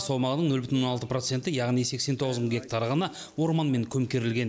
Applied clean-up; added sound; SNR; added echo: none; none; none; none.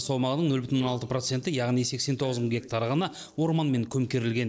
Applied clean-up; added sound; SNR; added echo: neural separator model SepFormer DNS4.